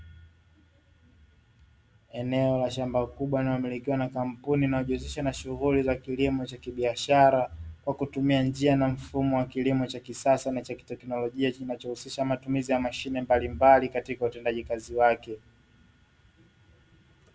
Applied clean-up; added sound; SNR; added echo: none; none; none; none.